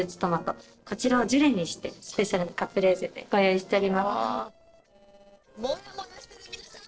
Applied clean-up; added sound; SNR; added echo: neural separator model SepFormer DNS4.